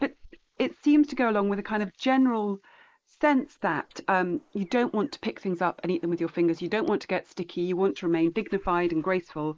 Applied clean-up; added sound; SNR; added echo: neural mask model Resemble Enhance denoiser.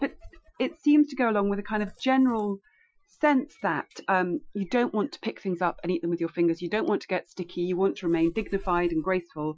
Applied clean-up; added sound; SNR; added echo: classical method Wiener filter.